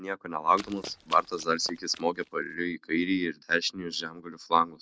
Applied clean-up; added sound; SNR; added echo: none; Run; 18 dB; none.